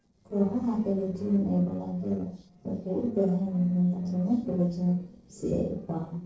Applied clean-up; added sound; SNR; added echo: neural separator model SepFormer DNS4.